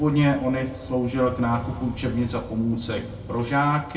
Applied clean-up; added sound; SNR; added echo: none; Motorcycle; 14 dB; reverberation time 0.2 s.